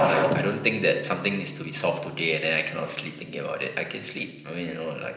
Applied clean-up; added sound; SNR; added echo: none; Electric guitar / Strum; 13 dB; reverberation time 0.9 s.